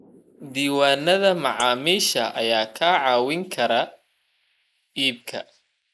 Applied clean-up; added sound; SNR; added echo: neural mask model Resemble Enhance denoiser.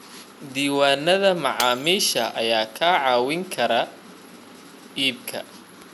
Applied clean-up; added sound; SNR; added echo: none; Shatter; 18 dB; none.